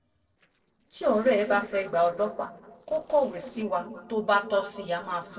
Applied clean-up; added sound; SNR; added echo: neural separator model SepFormer DNS4.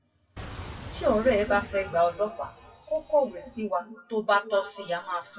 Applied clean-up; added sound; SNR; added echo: classical method WPE with log-MMSE.